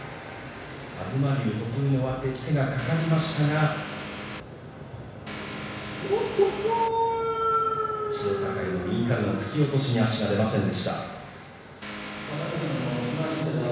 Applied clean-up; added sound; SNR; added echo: none; Vehicle; 9 dB; reverberation time 1.1 s.